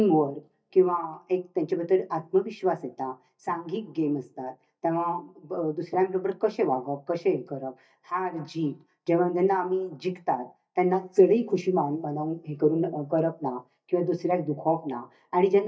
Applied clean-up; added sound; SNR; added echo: neural mask model DeepFilterNet 3.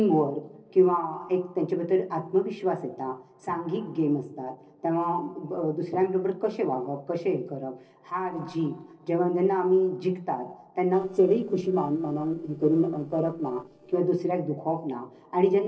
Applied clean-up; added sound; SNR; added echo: neural separator model SepFormer DNS4.